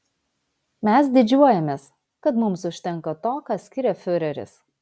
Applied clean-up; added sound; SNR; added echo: none; none; none; none.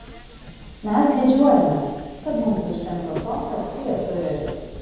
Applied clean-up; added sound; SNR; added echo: none; Subway, metro, underground; 14 dB; reverberation time 1.2 s.